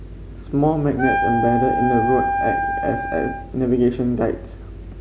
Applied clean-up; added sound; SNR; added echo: none; Wind instrument, woodwind instrument; 1 dB; none.